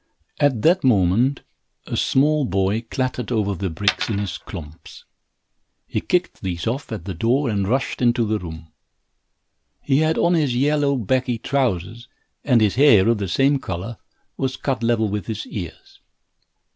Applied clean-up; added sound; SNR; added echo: none; Coin (dropping); 8 dB; none.